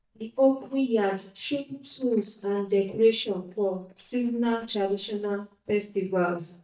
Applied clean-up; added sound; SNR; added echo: neural mask model DeepFilterNet 3.